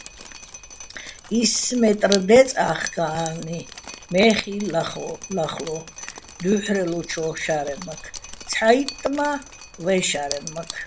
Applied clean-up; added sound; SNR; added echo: none; Drip; 15 dB; none.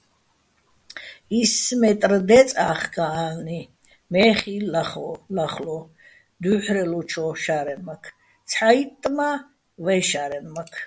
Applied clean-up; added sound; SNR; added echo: none; none; none; none.